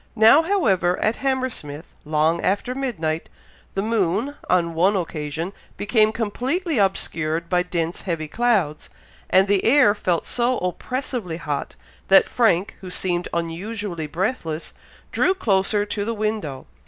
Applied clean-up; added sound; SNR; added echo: none; none; none; none.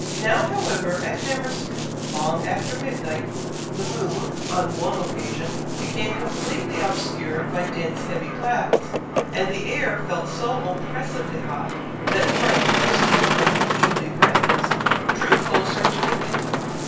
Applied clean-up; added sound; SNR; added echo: none; Boat, Water vehicle; -4 dB; reverberation time 0.3 s.